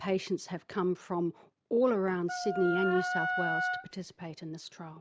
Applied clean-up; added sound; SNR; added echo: none; Wind instrument, woodwind instrument; 1 dB; none.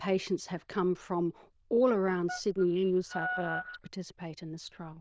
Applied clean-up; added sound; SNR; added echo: neural diffusion model UNIVERSE++.